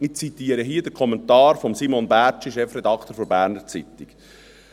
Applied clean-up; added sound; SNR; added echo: none; none; none; none.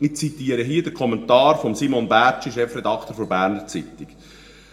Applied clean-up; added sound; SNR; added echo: none; none; none; reverberation time 0.6 s.